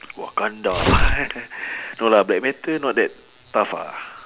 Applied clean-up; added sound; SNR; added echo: none; Tearing; -3 dB; none.